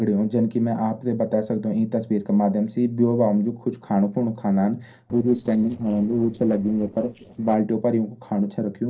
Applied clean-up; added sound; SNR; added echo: neural separator model SepFormer DNS4.